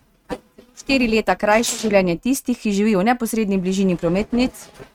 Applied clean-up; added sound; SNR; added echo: neural mask model RNNoise.